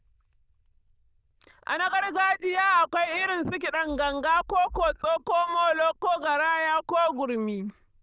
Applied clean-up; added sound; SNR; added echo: neural diffusion model UNIVERSE++.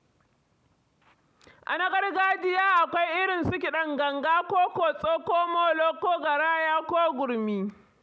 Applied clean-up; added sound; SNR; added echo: none; none; none; none.